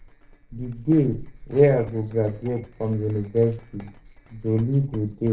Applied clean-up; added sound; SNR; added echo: neural separator model SepFormer DNS4.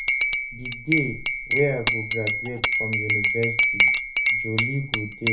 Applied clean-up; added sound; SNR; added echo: none; Cutlery, silverware / Dishes, pots, and pans / Chink, clink; -5 dB; reverberation time 0.3 s.